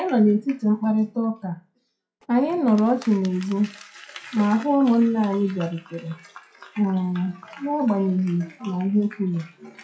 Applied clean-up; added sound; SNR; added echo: classical method WPE with log-MMSE.